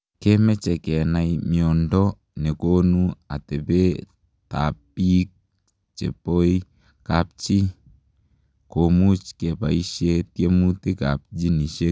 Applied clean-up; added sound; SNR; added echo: none; none; none; none.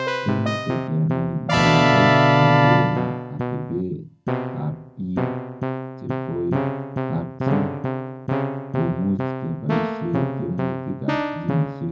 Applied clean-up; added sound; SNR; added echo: none; Keyboard (musical); -4 dB; reverberation time 0.4 s.